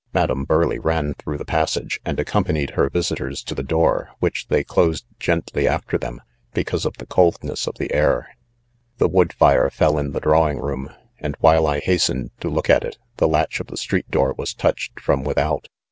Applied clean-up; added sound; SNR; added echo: none; none; none; none.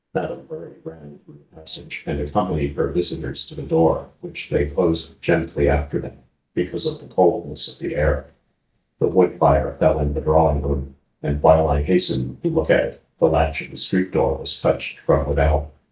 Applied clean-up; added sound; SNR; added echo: neural mask model DeepFilterNet 3.